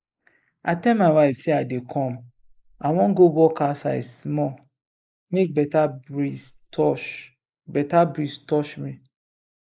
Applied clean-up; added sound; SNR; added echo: neural mask model Resemble Enhance denoiser.